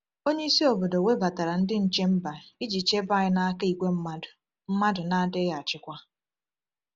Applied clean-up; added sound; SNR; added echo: none; none; none; none.